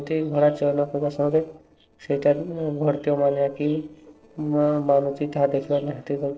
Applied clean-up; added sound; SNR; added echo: neural separator model SepFormer DNS4.